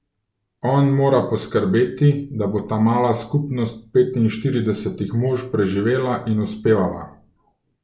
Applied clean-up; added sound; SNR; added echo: none; none; none; none.